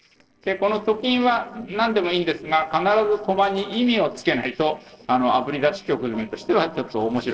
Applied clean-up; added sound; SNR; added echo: neural separator model SepFormer DNS4.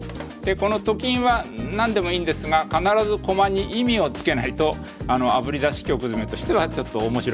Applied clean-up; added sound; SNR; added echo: none; none; none; none.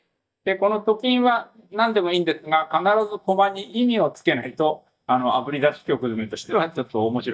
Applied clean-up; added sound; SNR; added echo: neural mask model DeepFilterNet 3.